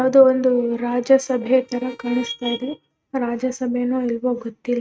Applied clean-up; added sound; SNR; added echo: neural mask model RNNoise.